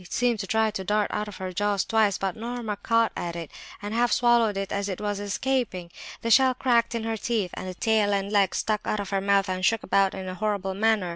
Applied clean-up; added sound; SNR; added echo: none; none; none; none.